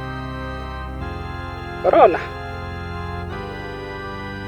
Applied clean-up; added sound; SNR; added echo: none; Organ; 6 dB; none.